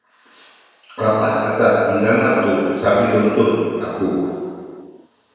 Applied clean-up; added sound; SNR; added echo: none; none; none; reverberation time 1.9 s.